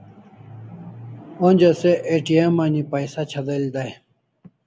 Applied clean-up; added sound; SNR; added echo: none; none; none; none.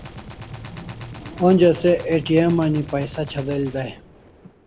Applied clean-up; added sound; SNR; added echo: none; Gunshot, gunfire; 17 dB; none.